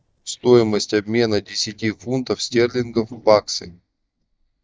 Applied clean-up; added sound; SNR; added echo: neural mask model DeepFilterNet 3.